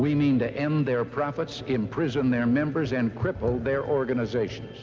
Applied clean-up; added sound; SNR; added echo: none; none; none; none.